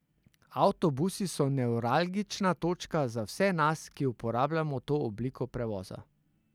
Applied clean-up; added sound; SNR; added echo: none; none; none; none.